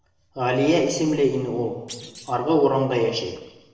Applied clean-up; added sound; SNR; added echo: neural separator model SepFormer DNS4.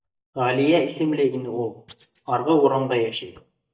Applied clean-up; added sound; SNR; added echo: neural mask model DeepFilterNet 3.